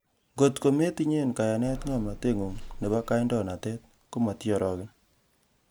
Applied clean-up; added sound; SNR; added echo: none; Bus / Engine; 12 dB; none.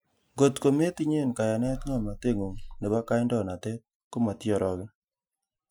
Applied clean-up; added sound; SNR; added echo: classical method Wiener filter.